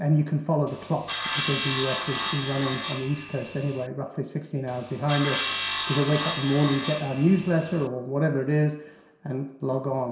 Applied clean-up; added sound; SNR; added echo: none; Sawing; 1 dB; reverberation time 0.7 s.